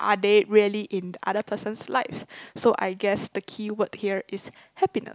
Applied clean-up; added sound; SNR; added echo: none; none; none; none.